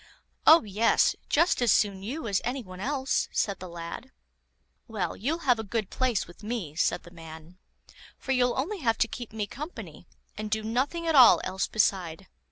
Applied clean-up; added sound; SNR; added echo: none; none; none; none.